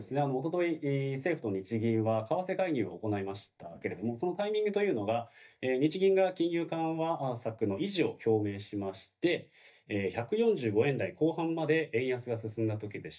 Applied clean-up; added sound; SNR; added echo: neural mask model DeepFilterNet 3.